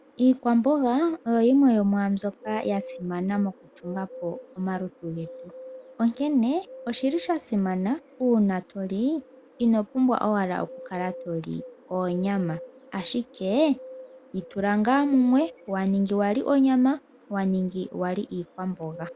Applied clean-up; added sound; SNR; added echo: none; Bird; 20 dB; none.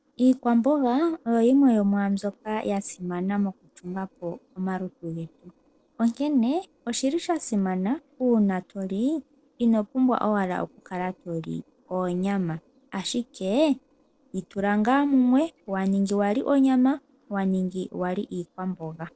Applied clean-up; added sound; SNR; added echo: neural separator model SepFormer DNS4.